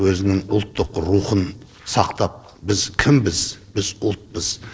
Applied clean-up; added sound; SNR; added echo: neural separator model SepFormer DNS4.